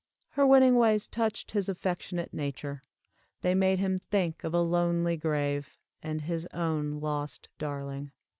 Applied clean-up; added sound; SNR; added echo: none; none; none; none.